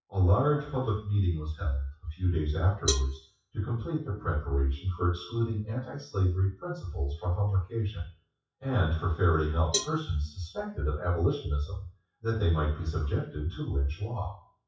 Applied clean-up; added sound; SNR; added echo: classical method WPE with log-MMSE.